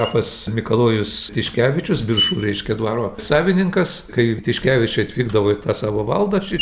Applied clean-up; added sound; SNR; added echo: none; Screech; 13 dB; none.